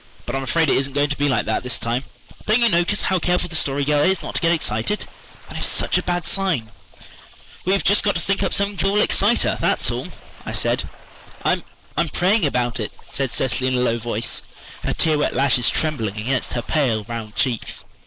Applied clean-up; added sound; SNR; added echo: neural mask model Resemble Enhance denoiser.